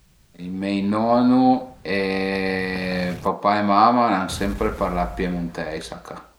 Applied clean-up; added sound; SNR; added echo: none; Explosion; 17 dB; none.